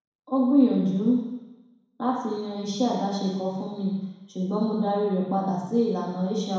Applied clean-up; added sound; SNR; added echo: none; none; none; reverberation time 1.1 s.